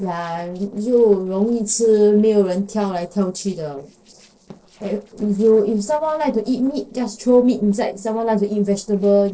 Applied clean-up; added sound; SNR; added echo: neural separator model SepFormer DNS4.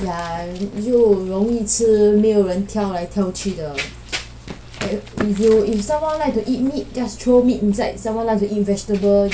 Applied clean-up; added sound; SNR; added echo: none; Run; 16 dB; reverberation time 0.2 s.